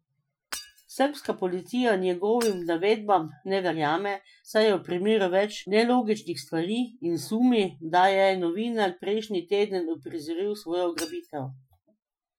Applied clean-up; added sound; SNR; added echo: classical method Wiener filter.